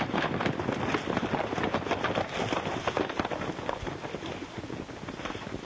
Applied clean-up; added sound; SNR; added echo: none; none; none; none.